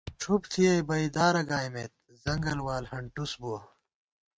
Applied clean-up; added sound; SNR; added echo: neural mask model RNNoise.